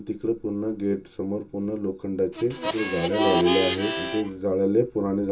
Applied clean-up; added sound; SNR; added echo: none; Harmonica; 2 dB; reverberation time 0.2 s.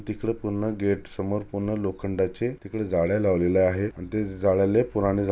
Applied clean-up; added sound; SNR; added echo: none; none; none; none.